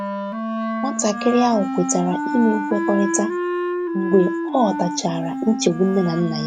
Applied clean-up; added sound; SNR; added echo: none; Wind instrument, woodwind instrument; 4 dB; none.